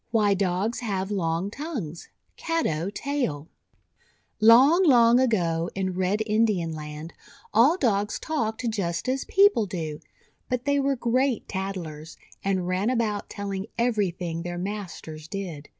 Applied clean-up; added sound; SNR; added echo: none; none; none; none.